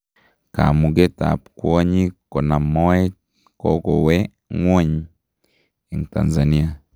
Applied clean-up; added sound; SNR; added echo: none; none; none; none.